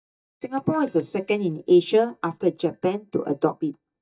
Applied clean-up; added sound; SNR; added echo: neural mask model DeepFilterNet 3.